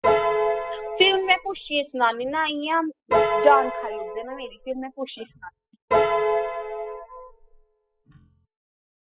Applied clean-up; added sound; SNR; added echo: classical method spectral subtraction.